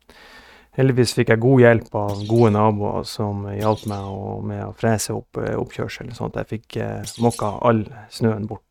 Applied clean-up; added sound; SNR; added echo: neural mask model RNNoise.